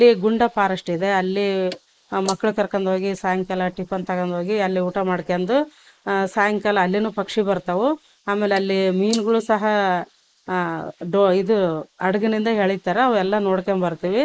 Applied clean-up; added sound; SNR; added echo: neural mask model Resemble Enhance denoiser.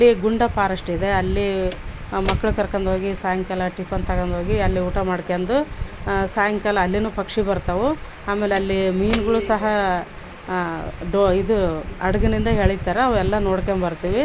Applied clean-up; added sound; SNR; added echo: none; Slam / Wood; 18 dB; none.